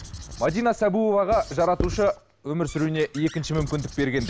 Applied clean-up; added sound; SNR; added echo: none; Squeak / Writing; 12 dB; none.